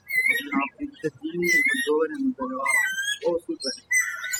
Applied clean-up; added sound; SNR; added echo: classical method spectral subtraction.